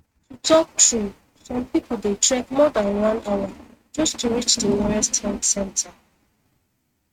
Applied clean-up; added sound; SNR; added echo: neural mask model RNNoise.